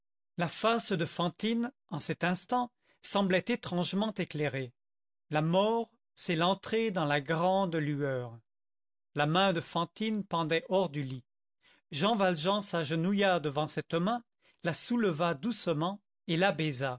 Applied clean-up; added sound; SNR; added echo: none; none; none; none.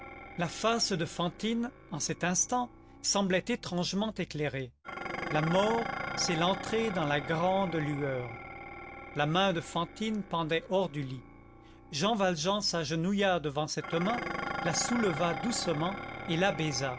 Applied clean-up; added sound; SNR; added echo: none; Dishes, pots, and pans; 10 dB; none.